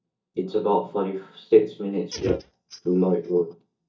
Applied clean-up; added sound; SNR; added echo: neural mask model DeepFilterNet 3.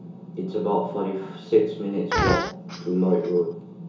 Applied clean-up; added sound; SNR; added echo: none; Fart; 5 dB; reverberation time 0.7 s.